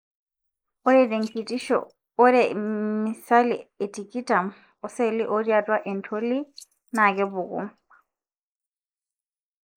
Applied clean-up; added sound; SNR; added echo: neural mask model Resemble Enhance denoiser.